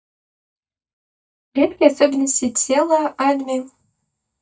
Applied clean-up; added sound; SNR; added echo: neural mask model DeepFilterNet 3.